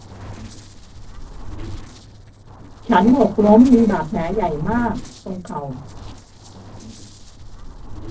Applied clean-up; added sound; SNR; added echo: neural separator model SepFormer DNS4.